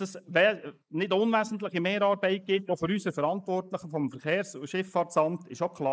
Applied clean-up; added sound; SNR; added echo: neural mask model Resemble Enhance denoiser.